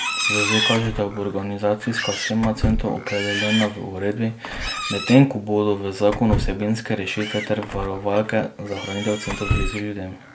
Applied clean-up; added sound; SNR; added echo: none; Door / Car + Livestock, farm animals, working animals; 5 dB; none.